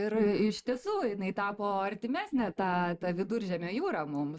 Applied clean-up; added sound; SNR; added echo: neural mask model Resemble Enhance denoiser.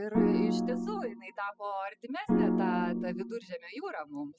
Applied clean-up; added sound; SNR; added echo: classical method spectral subtraction.